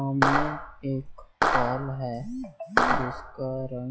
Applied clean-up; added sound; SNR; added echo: classical method log-MMSE.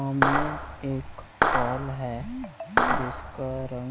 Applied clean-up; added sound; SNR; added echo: none; Clapping; -4 dB; none.